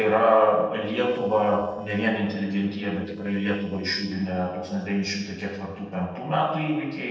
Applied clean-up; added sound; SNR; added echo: neural separator model SepFormer DNS4.